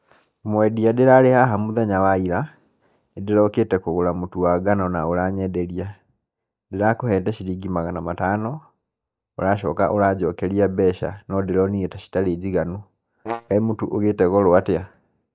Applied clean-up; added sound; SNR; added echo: neural mask model DeepFilterNet 3.